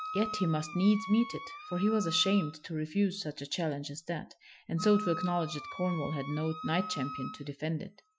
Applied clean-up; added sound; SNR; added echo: classical method Wiener filter.